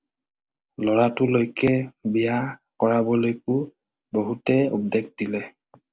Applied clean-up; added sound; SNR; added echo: none; none; none; none.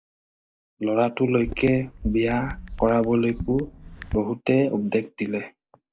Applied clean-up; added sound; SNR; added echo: neural mask model DeepFilterNet 3.